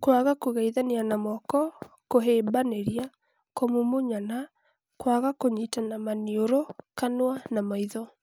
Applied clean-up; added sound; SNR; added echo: none; none; none; none.